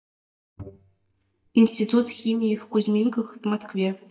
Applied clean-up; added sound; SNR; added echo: neural mask model DeepFilterNet 3.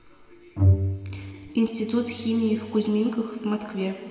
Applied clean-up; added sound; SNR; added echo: none; Bowed string instrument; 0 dB; reverberation time 2.8 s.